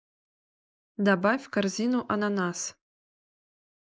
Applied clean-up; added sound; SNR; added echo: neural mask model Resemble Enhance denoiser.